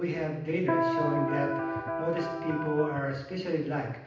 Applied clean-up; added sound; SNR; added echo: none; Electric guitar; -1 dB; reverberation time 0.9 s.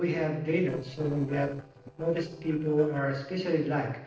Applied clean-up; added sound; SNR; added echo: neural separator model SepFormer DNS4.